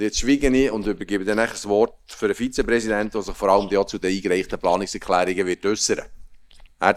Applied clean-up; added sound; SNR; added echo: neural mask model DeepFilterNet 3.